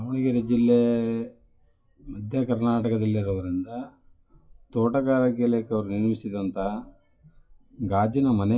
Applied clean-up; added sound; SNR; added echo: classical method WPE with log-MMSE.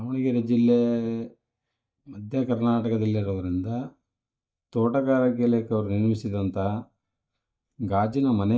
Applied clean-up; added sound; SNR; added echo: neural mask model DeepFilterNet 3.